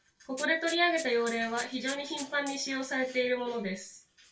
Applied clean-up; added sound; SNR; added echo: none; Rattle (instrument); 16 dB; reverberation time 0.2 s.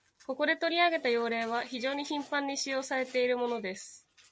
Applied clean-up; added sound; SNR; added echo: none; none; none; none.